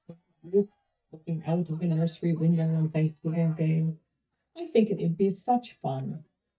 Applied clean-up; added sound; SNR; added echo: neural mask model DeepFilterNet 3.